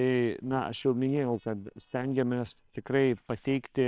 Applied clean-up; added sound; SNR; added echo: neural separator model SepFormer WHAM!.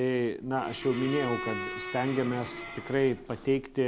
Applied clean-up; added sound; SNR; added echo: none; Bowed string instrument; 9 dB; none.